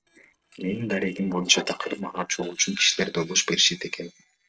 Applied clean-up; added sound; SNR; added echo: neural separator model SepFormer DNS4.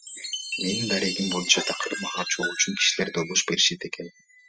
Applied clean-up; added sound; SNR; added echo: classical method spectral subtraction.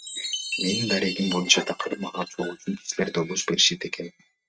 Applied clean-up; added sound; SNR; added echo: neural mask model RNNoise.